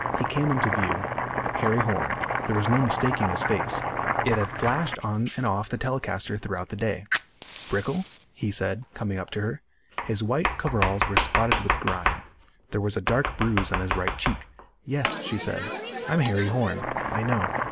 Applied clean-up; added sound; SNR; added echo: none; Domestic sounds, home sounds; 2 dB; none.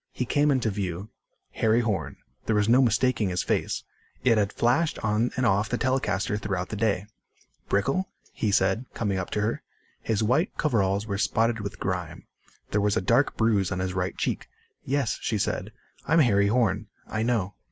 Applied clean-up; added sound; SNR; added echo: none; none; none; none.